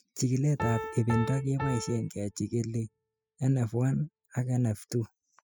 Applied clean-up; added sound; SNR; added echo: classical method spectral subtraction.